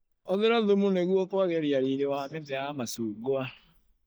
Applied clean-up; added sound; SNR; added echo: neural mask model DeepFilterNet 3.